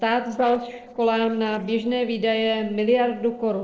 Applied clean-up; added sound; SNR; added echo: neural separator model SepFormer DNS4.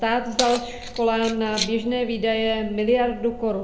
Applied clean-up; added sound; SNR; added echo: none; Keys jangling; 11 dB; reverberation time 0.5 s.